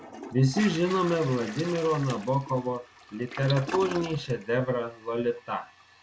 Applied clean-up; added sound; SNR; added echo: none; Toilet flush; 13 dB; none.